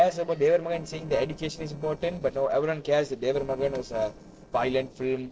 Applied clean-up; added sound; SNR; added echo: neural separator model SepFormer DNS4.